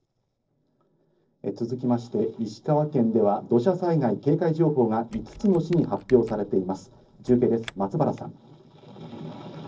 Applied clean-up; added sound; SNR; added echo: neural separator model SepFormer DNS4.